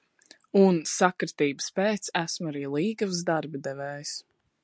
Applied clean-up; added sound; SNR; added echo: none; none; none; none.